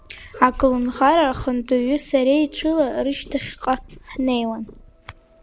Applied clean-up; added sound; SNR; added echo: none; Purr; 19 dB; none.